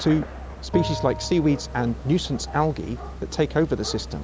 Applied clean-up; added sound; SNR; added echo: none; Bell + Gunshot, gunfire; 12 dB; none.